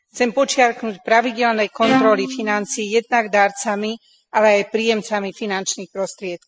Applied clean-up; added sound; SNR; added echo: classical method spectral subtraction.